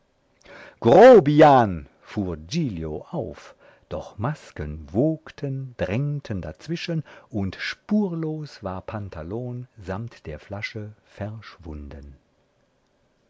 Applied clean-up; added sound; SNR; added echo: none; none; none; none.